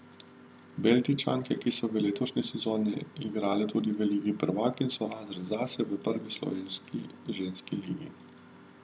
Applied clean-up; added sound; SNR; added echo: none; none; none; none.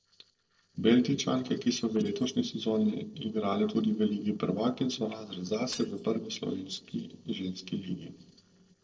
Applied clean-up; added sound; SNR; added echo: neural separator model SepFormer DNS4.